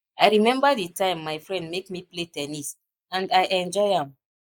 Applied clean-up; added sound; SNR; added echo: neural mask model Resemble Enhance denoiser.